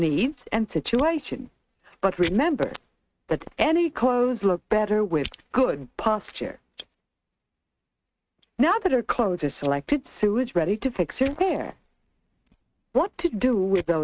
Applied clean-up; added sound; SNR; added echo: neural mask model RNNoise.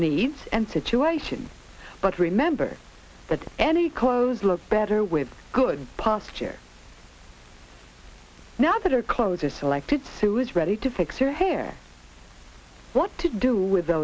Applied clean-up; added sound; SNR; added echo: none; none; none; none.